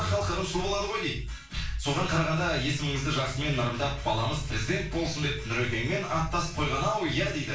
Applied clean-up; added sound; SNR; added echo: none; none; none; reverberation time 0.3 s.